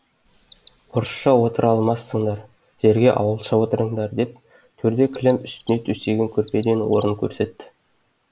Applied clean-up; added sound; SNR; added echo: none; Chirp, tweet; 20 dB; none.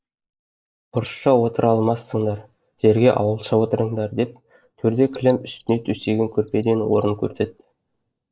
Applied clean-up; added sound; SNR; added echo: neural mask model DeepFilterNet 3.